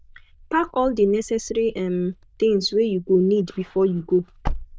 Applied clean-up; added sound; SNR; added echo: neural diffusion model UNIVERSE++.